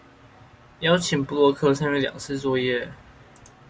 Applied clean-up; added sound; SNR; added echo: none; none; none; none.